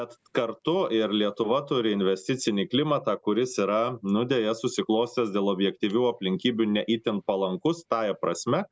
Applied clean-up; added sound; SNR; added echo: none; none; none; none.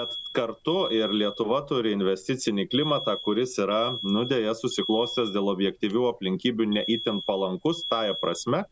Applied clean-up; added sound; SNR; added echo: none; Alarm; 11 dB; none.